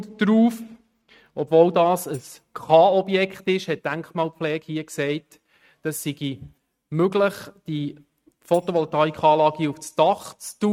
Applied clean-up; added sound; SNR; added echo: neural mask model RNNoise.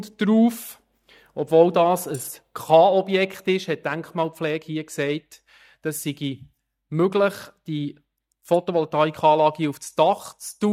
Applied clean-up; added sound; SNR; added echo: neural mask model DeepFilterNet 3.